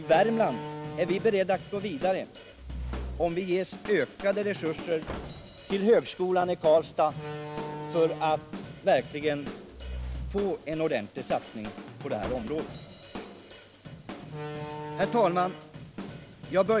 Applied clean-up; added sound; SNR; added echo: none; Slam + Drum / Drum kit; 10 dB; none.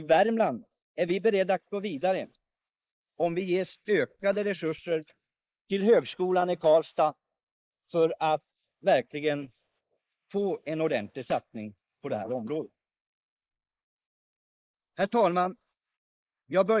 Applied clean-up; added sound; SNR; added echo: neural mask model Resemble Enhance denoiser.